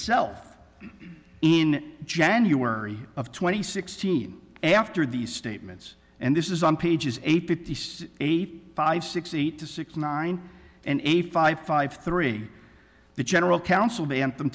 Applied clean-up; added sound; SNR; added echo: none; none; none; none.